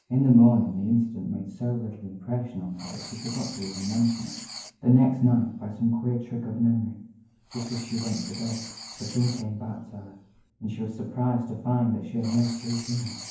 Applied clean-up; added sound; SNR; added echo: none; Writing; 18 dB; reverberation time 0.9 s.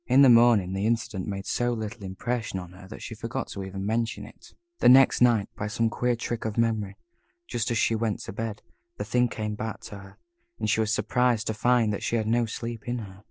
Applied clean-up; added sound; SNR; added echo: none; none; none; none.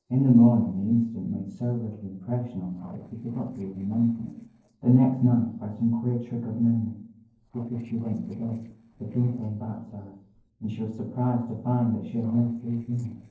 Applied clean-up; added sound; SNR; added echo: neural separator model SepFormer DNS4.